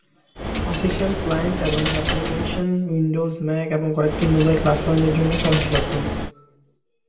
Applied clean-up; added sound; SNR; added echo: none; Coin (dropping); 2 dB; reverberation time 0.6 s.